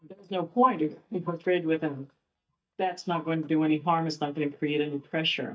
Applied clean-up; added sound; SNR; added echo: neural mask model DeepFilterNet 3.